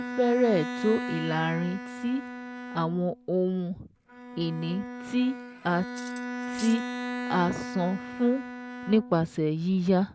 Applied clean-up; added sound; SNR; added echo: none; Cutlery, silverware + Bowed string instrument; 9 dB; none.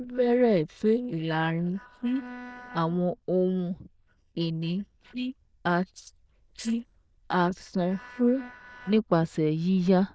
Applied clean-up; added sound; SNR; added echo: neural diffusion model UNIVERSE++.